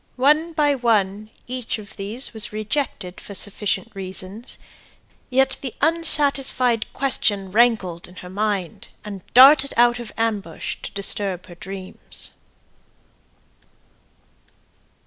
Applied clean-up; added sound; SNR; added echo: none; none; none; none.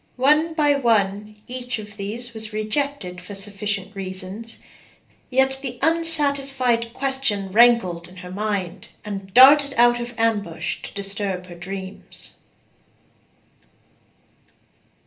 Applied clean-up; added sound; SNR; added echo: none; none; none; reverberation time 0.3 s.